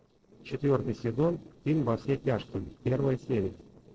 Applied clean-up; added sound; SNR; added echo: neural separator model SepFormer DNS4.